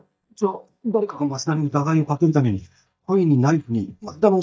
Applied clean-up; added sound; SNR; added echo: neural mask model DeepFilterNet 3.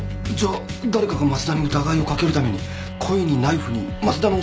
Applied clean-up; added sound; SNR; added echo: none; Bowed string instrument; 14 dB; none.